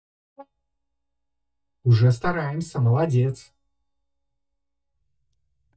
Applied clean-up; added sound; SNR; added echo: neural mask model DeepFilterNet 3.